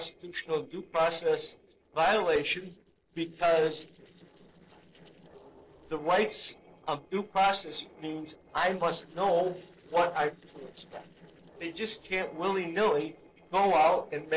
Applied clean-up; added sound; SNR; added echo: neural separator model SepFormer DNS4.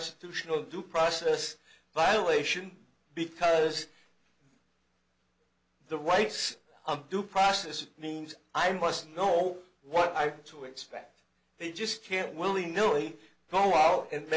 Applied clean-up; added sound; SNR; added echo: none; none; none; none.